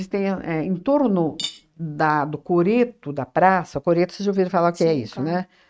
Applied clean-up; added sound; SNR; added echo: neural mask model RNNoise.